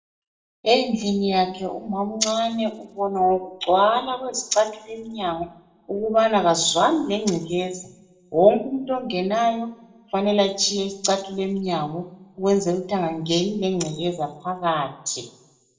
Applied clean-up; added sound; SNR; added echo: none; none; none; reverberation time 0.5 s.